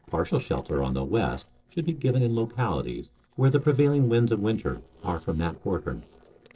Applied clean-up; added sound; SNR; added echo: neural separator model SepFormer DNS4.